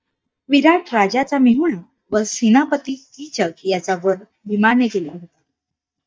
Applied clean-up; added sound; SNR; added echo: neural mask model DeepFilterNet 3.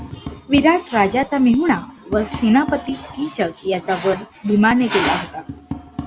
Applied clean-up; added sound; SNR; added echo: none; Tap; 16 dB; none.